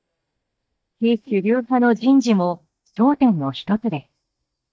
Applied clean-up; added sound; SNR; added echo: neural mask model DeepFilterNet 3.